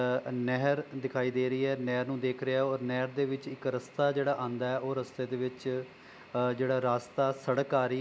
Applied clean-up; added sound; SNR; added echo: none; none; none; none.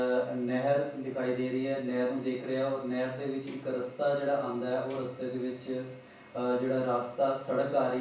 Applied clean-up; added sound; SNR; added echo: none; Tambourine; 19 dB; reverberation time 0.7 s.